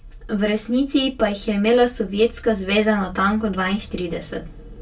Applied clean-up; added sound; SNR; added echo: none; none; none; reverberation time 0.2 s.